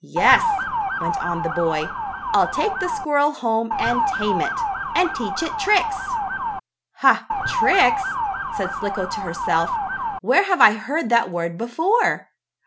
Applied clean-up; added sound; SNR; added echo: none; Motor vehicle (road) / Siren; 2 dB; none.